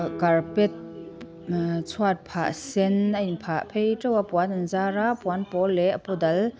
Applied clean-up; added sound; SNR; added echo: none; Guitar; 19 dB; none.